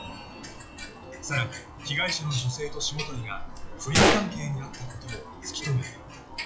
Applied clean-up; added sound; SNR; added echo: classical method log-MMSE.